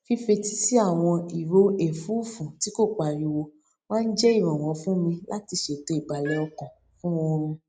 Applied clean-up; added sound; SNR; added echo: neural mask model Resemble Enhance denoiser.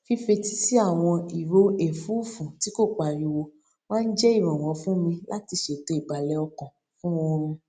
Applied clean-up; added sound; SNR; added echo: none; none; none; none.